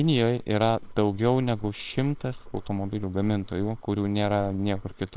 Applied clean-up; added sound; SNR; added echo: neural separator model SepFormer WHAMR!.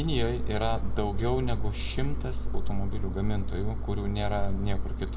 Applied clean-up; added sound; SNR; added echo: none; Engine; -4 dB; reverberation time 0.8 s.